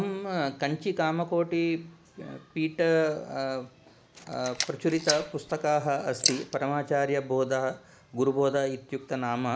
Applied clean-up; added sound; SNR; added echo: neural mask model Resemble Enhance denoiser.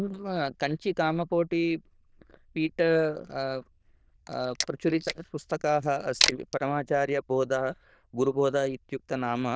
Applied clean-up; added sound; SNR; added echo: neural diffusion model UNIVERSE++.